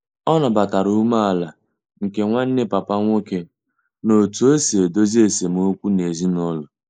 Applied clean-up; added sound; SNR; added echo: neural mask model Resemble Enhance denoiser.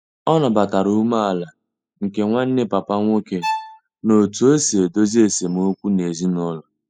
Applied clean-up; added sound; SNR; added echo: classical method spectral subtraction.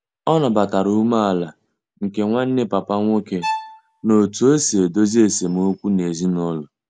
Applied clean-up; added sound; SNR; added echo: none; Bowed string instrument; 11 dB; none.